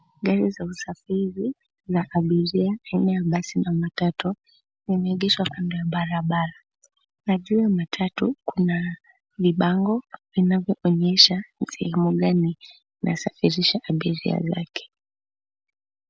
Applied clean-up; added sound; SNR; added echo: none; none; none; none.